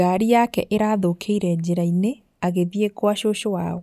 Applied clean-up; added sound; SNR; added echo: none; none; none; none.